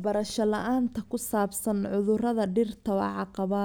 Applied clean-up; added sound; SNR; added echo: none; none; none; none.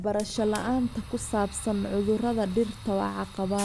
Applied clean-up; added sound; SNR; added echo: none; Bus + Fire; 13 dB; none.